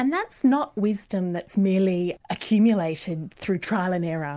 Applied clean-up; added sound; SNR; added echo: none; none; none; none.